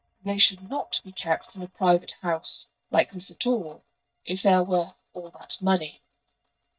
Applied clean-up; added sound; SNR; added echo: neural mask model DeepFilterNet 3.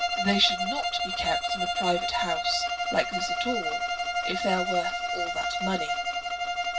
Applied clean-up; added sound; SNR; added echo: none; Bowed string instrument; -2 dB; reverberation time 0.4 s.